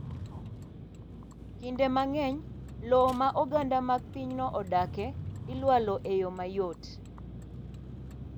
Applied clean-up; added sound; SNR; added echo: none; Vehicle; 10 dB; none.